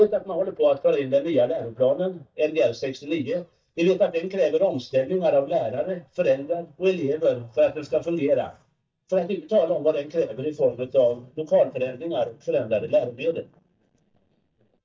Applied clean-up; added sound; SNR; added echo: neural mask model DeepFilterNet 3.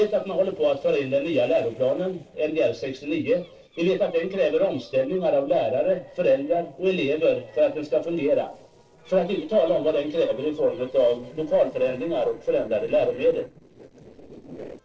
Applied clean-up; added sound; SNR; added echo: neural separator model SepFormer DNS4.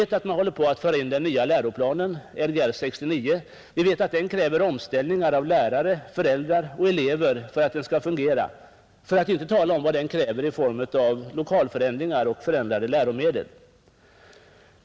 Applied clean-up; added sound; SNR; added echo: none; none; none; none.